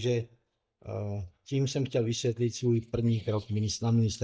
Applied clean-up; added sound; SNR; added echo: neural mask model DeepFilterNet 3.